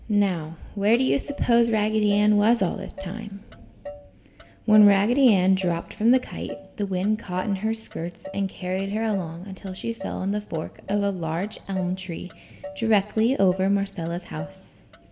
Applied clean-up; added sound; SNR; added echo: none; Motor vehicle (road); 19 dB; reverberation time 1.8 s.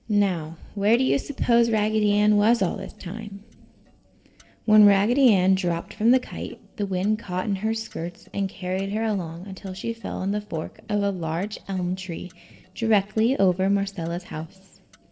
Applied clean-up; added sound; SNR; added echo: neural separator model SepFormer DNS4.